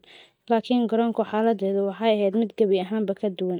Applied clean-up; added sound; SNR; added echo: neural mask model DeepFilterNet 3.